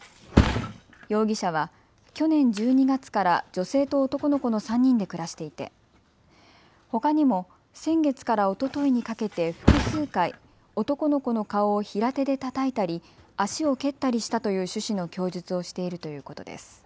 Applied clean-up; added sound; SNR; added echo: none; Thump, thud; 8 dB; none.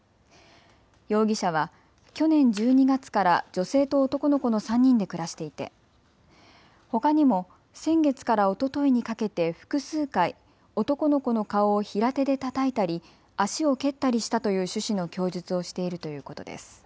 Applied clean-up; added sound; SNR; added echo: none; none; none; none.